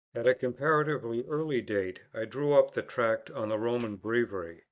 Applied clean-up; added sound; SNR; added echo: neural mask model DeepFilterNet 3.